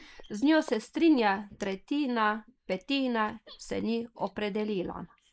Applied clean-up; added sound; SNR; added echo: neural mask model Resemble Enhance denoiser.